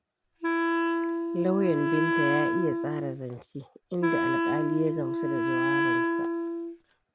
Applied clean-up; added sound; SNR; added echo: none; Wind instrument, woodwind instrument; -5 dB; none.